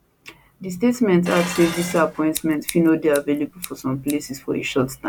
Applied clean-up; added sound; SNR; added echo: none; Dishes, pots, and pans + Scissors; 12 dB; none.